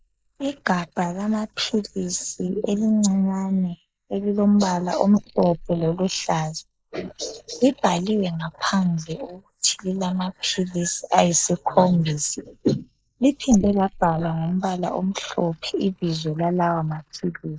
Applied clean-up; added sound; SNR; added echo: neural mask model Resemble Enhance denoiser.